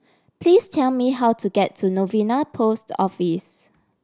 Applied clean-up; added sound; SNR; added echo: none; none; none; none.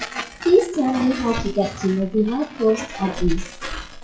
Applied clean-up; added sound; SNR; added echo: classical method WPE with log-MMSE.